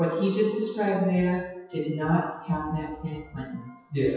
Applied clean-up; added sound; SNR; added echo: classical method WPE with log-MMSE.